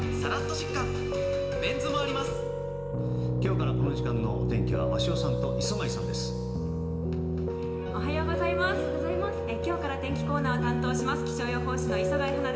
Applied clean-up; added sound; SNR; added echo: none; Piano; -5 dB; reverberation time 1.6 s.